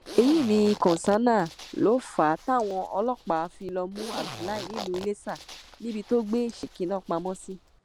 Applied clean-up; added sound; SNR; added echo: none; Zipper (clothing); 15 dB; none.